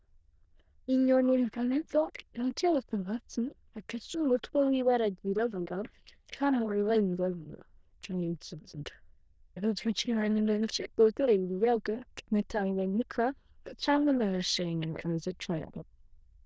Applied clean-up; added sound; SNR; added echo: neural diffusion model UNIVERSE++.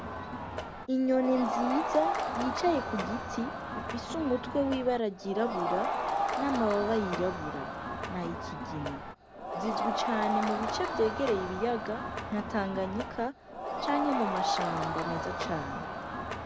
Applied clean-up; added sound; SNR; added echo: none; Crowd; 1 dB; none.